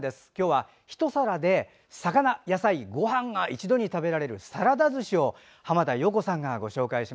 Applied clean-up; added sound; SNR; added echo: none; none; none; none.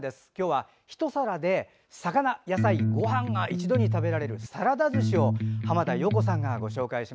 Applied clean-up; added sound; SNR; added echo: none; Electric guitar; -2 dB; none.